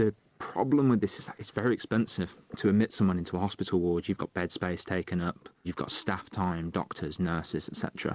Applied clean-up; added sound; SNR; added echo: none; none; none; none.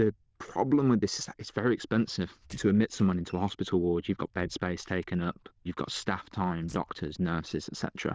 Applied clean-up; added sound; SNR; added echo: neural diffusion model UNIVERSE++.